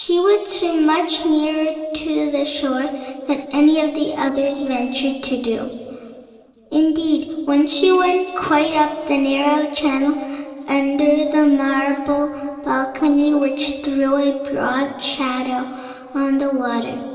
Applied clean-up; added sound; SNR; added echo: neural separator model SepFormer DNS4.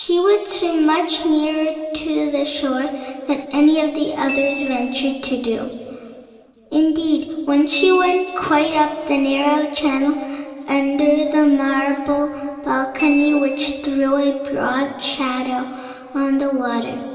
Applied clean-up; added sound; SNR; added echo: none; Glockenspiel; 15 dB; reverberation time 2.4 s.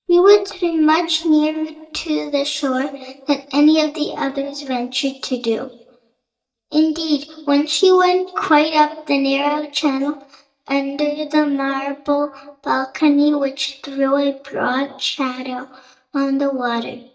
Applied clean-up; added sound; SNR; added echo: neural mask model DeepFilterNet 3.